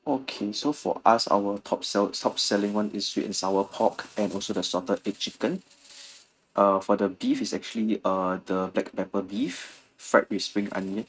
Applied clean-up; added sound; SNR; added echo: neural mask model RNNoise.